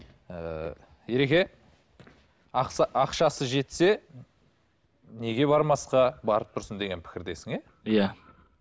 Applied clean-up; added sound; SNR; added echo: none; none; none; none.